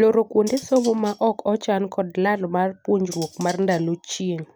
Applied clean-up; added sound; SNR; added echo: none; Cutlery, silverware; 20 dB; none.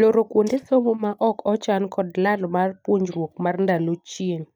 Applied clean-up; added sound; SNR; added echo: neural mask model DeepFilterNet 3.